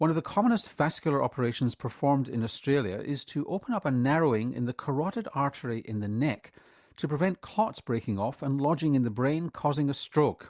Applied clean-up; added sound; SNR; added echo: none; none; none; none.